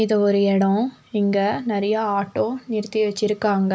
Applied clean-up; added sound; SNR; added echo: none; none; none; none.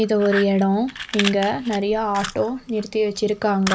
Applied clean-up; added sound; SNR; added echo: none; Fire; 11 dB; none.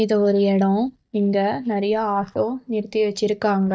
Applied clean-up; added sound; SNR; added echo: neural mask model DeepFilterNet 3.